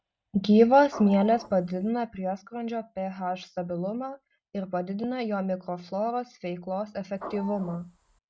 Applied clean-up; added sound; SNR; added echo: none; Printer / Engine; 15 dB; none.